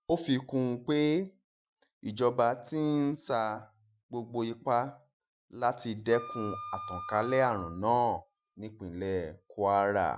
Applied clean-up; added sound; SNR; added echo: classical method Wiener filter.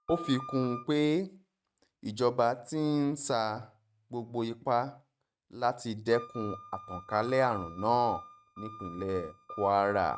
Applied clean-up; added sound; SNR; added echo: neural mask model RNNoise.